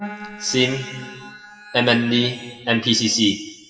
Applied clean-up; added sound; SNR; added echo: classical method WPE with log-MMSE.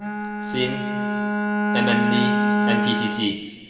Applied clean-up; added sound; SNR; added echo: none; Bowed string instrument; -4 dB; reverberation time 2.2 s.